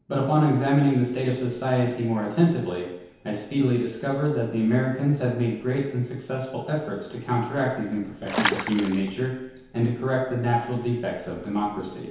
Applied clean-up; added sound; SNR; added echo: none; Water / Splash, splatter; 3 dB; reverberation time 1.0 s.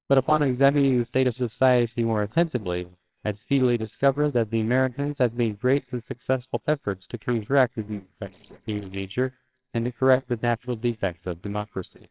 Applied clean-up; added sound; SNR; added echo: neural separator model SepFormer WHAMR!.